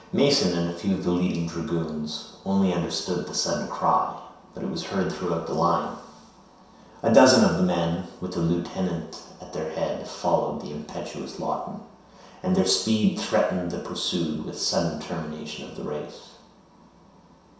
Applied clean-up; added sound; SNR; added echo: none; none; none; reverberation time 0.7 s.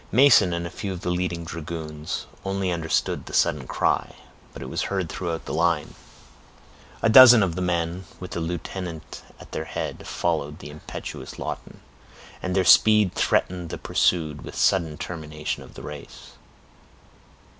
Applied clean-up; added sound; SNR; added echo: none; none; none; none.